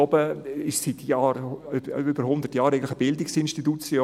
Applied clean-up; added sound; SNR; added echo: none; none; none; none.